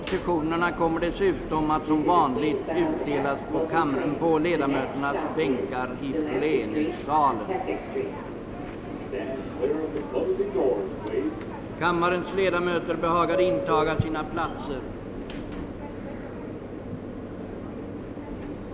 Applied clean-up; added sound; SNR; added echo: none; Subway, metro, underground; 2 dB; none.